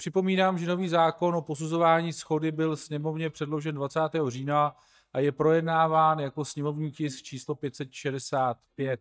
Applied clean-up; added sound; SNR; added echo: neural mask model DeepFilterNet 3.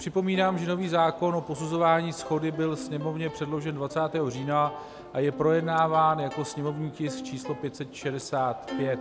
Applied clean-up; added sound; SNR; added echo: none; Plucked string instrument; 14 dB; none.